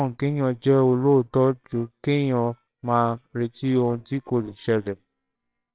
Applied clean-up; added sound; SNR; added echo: neural separator model SepFormer WHAMR!.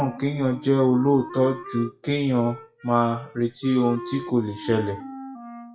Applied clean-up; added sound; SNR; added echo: classical method WPE with log-MMSE.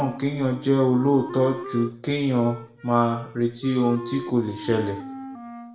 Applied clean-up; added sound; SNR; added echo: none; Wind instrument, woodwind instrument; 13 dB; reverberation time 0.5 s.